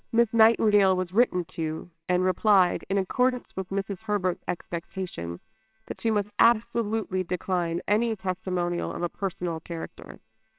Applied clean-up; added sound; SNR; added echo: neural separator model SepFormer WHAMR!.